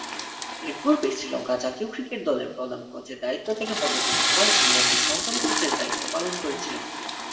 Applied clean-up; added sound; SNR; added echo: none; Toilet flush / Water; -3 dB; reverberation time 1.5 s.